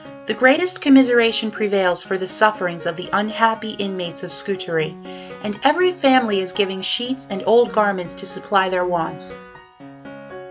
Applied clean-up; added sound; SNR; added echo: none; Piano; 17 dB; none.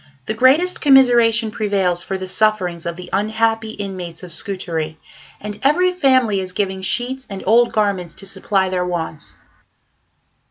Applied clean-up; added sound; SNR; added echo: none; none; none; none.